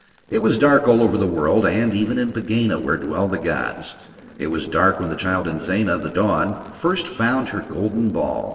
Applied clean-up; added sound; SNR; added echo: neural separator model SepFormer DNS4.